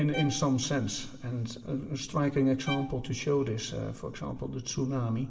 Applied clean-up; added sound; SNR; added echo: none; Bowed string instrument; 16 dB; reverberation time 2.5 s.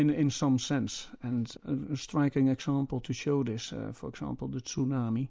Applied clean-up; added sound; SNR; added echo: none; none; none; none.